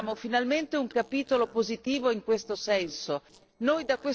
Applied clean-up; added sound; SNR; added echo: neural separator model SepFormer DNS4.